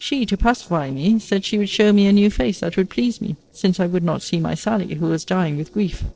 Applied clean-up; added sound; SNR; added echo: neural separator model SepFormer DNS4.